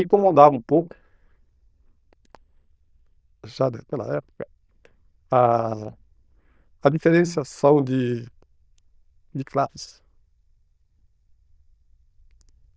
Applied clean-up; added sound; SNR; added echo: neural diffusion model UNIVERSE++.